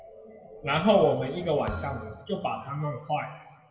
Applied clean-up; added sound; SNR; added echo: none; Thump, thud; 14 dB; reverberation time 1.1 s.